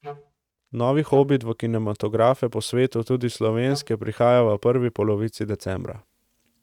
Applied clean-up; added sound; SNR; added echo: neural mask model RNNoise.